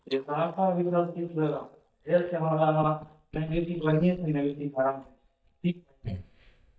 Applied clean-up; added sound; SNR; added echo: neural mask model DeepFilterNet 3.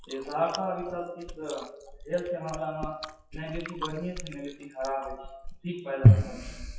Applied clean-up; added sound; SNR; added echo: classical method WPE with log-MMSE.